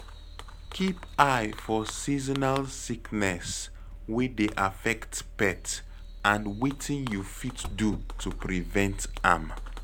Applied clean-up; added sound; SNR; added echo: none; Fireworks; 10 dB; none.